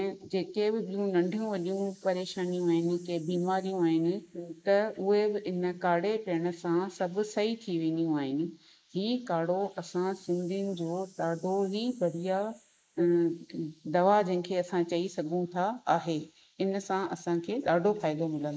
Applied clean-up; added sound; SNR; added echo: neural mask model Resemble Enhance denoiser.